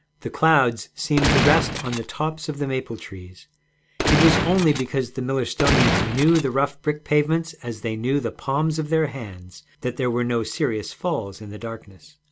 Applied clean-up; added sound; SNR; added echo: none; Gunshot, gunfire; -1 dB; none.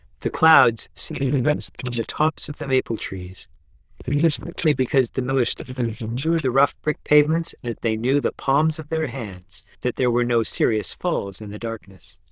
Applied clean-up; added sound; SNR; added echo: neural diffusion model UNIVERSE++.